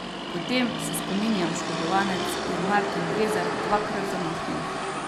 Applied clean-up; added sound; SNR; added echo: none; Motor vehicle (road); 0 dB; none.